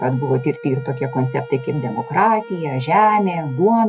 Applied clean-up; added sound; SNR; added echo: none; Wind instrument, woodwind instrument; 18 dB; none.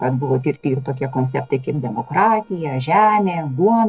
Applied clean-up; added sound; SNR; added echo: neural separator model SepFormer DNS4.